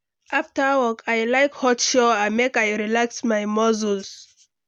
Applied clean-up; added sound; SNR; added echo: none; none; none; none.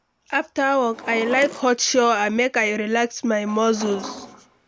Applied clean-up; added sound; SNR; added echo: none; Drawer open or close; 16 dB; none.